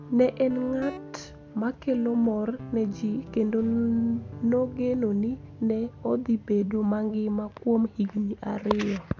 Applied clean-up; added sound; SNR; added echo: none; Guitar; 17 dB; none.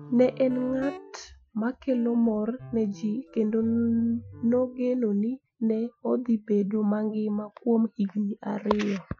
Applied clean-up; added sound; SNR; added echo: classical method Wiener filter.